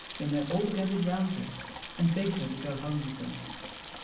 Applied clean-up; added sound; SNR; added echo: none; Sink (filling or washing) / Water tap, faucet; 7 dB; reverberation time 0.6 s.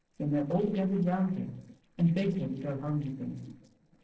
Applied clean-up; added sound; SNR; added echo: neural separator model SepFormer DNS4.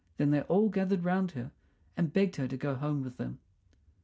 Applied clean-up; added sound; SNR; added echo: none; none; none; none.